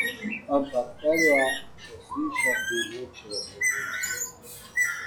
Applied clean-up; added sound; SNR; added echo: classical method log-MMSE.